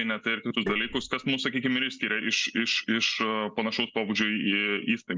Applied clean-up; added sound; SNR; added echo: none; Tap; 10 dB; none.